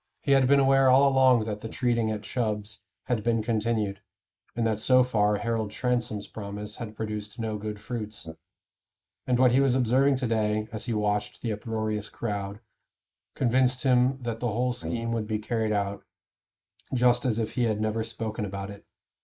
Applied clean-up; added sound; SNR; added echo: neural mask model Resemble Enhance denoiser.